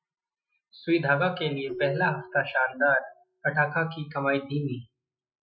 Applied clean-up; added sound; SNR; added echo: classical method spectral subtraction.